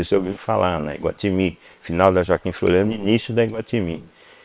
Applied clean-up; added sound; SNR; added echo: neural separator model SepFormer WHAM!.